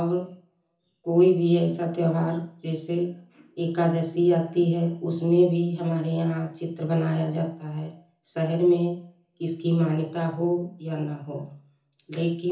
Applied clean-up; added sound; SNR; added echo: none; none; none; reverberation time 0.6 s.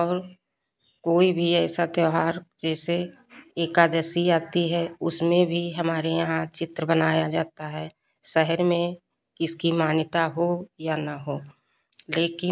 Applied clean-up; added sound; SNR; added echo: none; none; none; none.